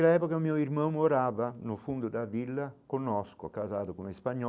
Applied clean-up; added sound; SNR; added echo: none; none; none; none.